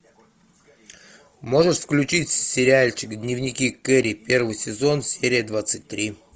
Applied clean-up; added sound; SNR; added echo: none; none; none; none.